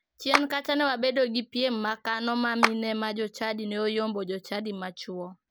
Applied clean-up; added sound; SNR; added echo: none; Clapping; 4 dB; none.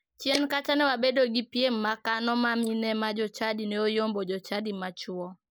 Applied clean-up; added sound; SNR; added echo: neural mask model Resemble Enhance denoiser.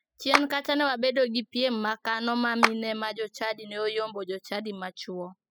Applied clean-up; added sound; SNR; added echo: classical method spectral subtraction.